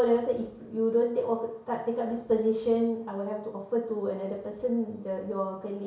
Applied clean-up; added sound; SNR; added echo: none; none; none; reverberation time 0.6 s.